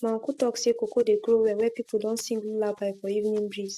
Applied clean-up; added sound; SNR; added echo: neural mask model RNNoise.